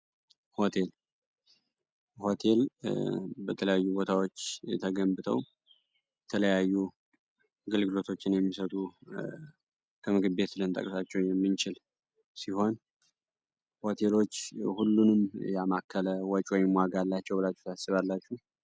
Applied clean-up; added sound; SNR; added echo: none; none; none; none.